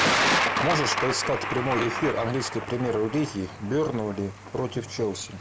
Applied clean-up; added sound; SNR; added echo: none; Thunder; 1 dB; none.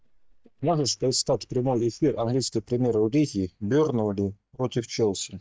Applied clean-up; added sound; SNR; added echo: neural mask model DeepFilterNet 3.